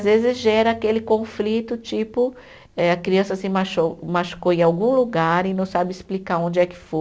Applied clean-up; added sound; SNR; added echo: none; none; none; none.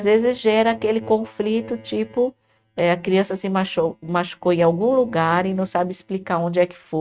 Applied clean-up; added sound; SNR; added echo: neural mask model RNNoise.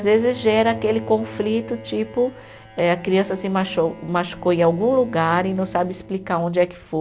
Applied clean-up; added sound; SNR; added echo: none; Bowed string instrument; 17 dB; none.